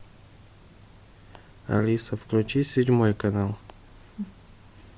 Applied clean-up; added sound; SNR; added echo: none; none; none; none.